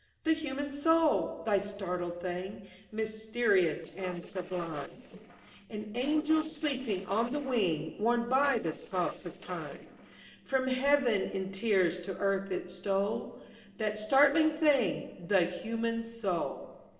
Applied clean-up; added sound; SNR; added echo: neural separator model SepFormer DNS4.